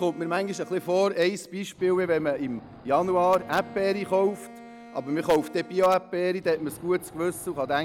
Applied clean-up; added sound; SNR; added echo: none; Bowed string instrument + Wild animals; 19 dB; none.